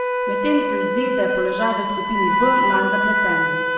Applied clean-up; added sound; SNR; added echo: none; Wind instrument, woodwind instrument; -3 dB; reverberation time 1.2 s.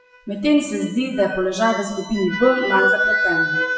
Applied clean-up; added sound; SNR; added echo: classical method WPE with log-MMSE.